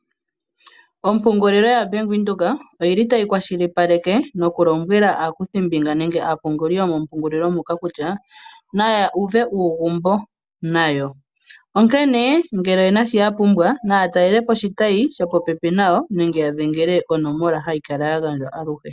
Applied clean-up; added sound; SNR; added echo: none; none; none; none.